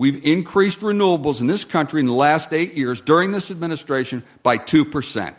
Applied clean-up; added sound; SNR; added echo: none; none; none; none.